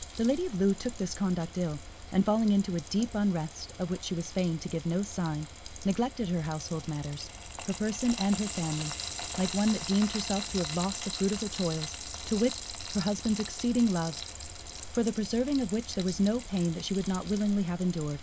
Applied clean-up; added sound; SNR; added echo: none; Frying (food); 10 dB; none.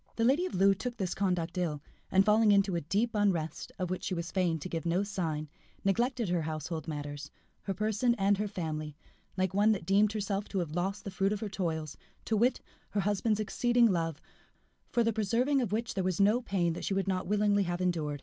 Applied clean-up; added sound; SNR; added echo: none; none; none; none.